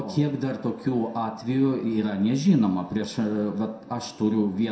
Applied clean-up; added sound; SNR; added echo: none; none; none; reverberation time 0.6 s.